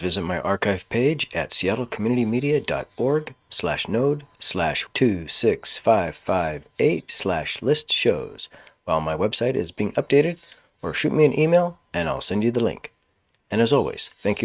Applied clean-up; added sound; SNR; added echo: neural mask model RNNoise.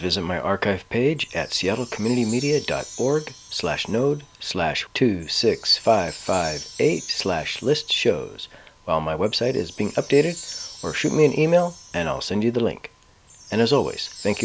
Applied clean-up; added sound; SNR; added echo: none; Wind chime; 18 dB; none.